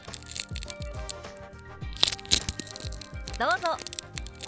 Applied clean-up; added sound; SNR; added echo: none; Crushing; 0 dB; none.